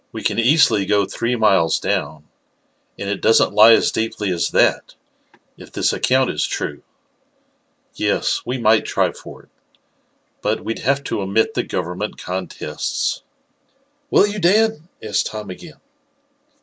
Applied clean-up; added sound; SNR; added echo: none; none; none; none.